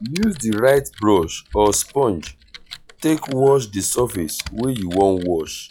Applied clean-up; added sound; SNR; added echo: classical method log-MMSE.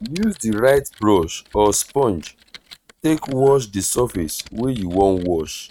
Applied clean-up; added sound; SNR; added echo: neural mask model RNNoise.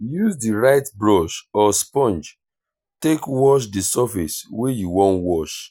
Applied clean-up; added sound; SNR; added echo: none; none; none; none.